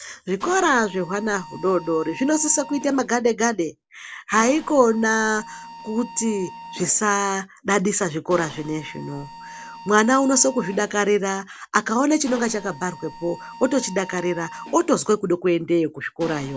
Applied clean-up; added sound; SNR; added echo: none; Mechanisms; 18 dB; none.